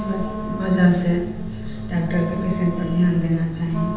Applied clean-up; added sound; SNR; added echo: none; Wind instrument, woodwind instrument; 10 dB; reverberation time 0.7 s.